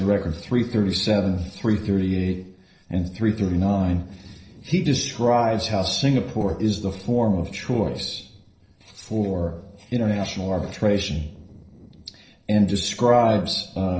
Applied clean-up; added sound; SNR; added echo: neural separator model SepFormer DNS4.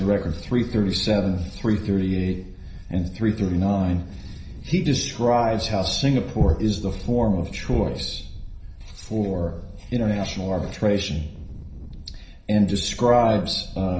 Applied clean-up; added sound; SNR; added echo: none; Wind; 14 dB; reverberation time 0.5 s.